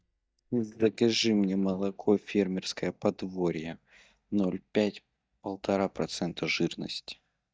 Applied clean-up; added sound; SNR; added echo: neural mask model DeepFilterNet 3.